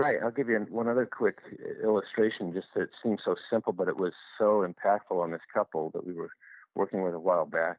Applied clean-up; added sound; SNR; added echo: none; none; none; none.